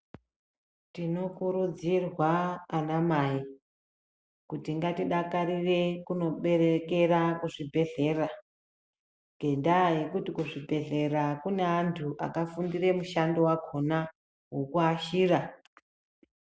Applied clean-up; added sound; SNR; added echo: none; none; none; none.